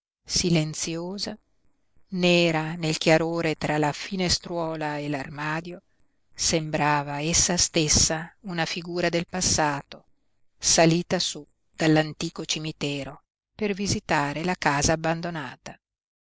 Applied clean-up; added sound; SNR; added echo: neural mask model Resemble Enhance denoiser.